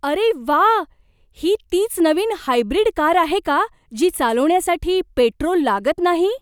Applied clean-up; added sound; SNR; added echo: none; none; none; none.